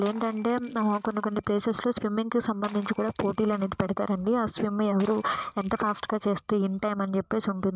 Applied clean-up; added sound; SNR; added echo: neural mask model RNNoise.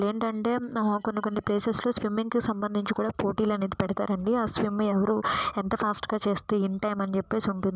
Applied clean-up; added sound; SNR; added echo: none; none; none; none.